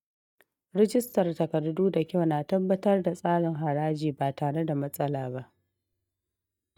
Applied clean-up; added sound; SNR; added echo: neural mask model DeepFilterNet 3.